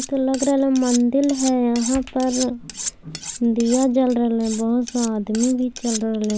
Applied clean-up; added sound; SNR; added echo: none; Cutlery, silverware; 12 dB; none.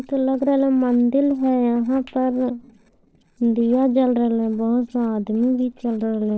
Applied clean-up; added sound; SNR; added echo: neural separator model SepFormer DNS4.